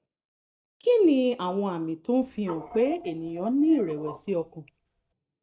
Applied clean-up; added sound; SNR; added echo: neural mask model DeepFilterNet 3.